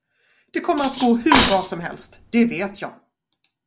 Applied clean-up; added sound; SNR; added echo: none; Cutlery, silverware; 2 dB; none.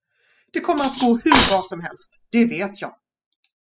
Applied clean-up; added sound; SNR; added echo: classical method spectral subtraction.